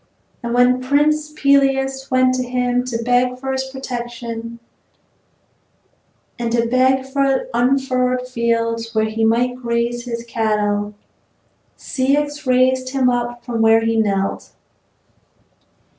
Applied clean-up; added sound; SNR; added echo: none; none; none; none.